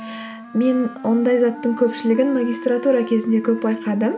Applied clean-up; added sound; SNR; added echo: none; Wind instrument, woodwind instrument; 14 dB; none.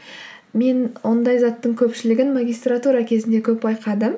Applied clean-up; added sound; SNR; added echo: none; none; none; none.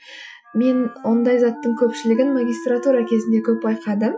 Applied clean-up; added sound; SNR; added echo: classical method Wiener filter.